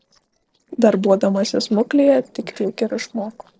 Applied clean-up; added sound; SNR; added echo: neural separator model SepFormer DNS4.